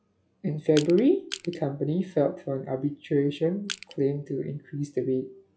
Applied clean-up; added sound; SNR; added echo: classical method log-MMSE.